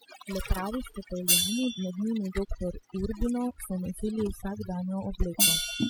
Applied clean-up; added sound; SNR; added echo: classical method spectral subtraction.